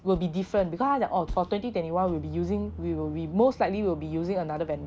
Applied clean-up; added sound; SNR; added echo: none; none; none; none.